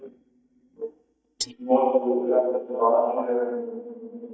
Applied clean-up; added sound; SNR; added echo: neural mask model DeepFilterNet 3.